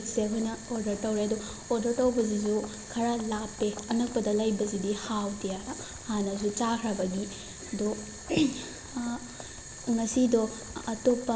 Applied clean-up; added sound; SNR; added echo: none; Boiling; 13 dB; none.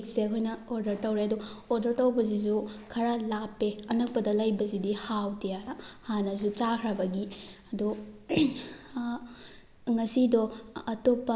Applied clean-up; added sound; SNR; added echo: none; none; none; none.